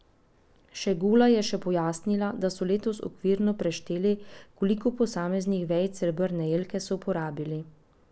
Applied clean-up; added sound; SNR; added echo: none; none; none; none.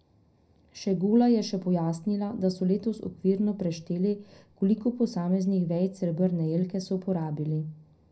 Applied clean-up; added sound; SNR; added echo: none; none; none; reverberation time 0.3 s.